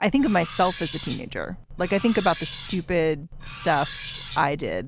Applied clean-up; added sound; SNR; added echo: none; Cutlery, silverware; 13 dB; none.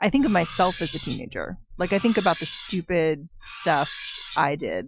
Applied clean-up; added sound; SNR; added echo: classical method Wiener filter.